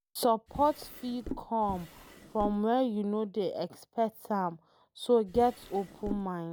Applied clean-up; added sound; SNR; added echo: none; Drawer open or close; 12 dB; none.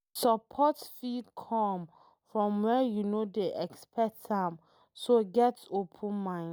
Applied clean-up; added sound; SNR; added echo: none; none; none; none.